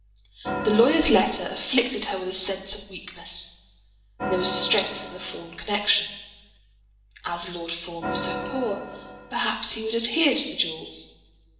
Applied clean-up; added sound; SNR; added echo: none; Organ; 8 dB; reverberation time 1.2 s.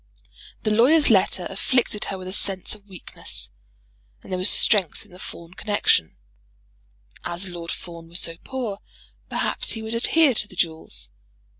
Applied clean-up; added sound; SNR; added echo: none; none; none; none.